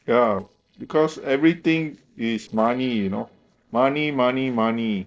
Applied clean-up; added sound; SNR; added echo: neural separator model SepFormer DNS4.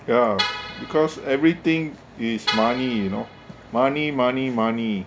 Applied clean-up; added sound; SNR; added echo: none; Vehicle horn, car horn, honking; 10 dB; none.